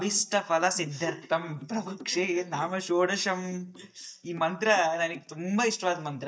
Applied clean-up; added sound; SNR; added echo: neural mask model DeepFilterNet 3.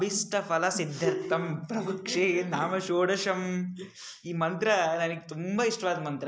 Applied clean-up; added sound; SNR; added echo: none; none; none; none.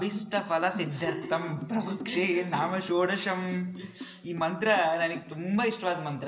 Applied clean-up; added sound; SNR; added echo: none; Drum; 17 dB; reverberation time 2.4 s.